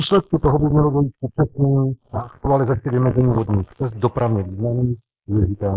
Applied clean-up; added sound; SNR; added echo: neural mask model Resemble Enhance denoiser.